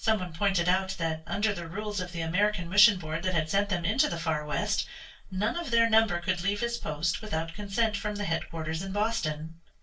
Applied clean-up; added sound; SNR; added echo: none; none; none; reverberation time 0.2 s.